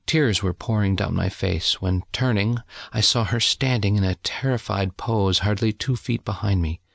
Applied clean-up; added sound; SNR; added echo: none; none; none; none.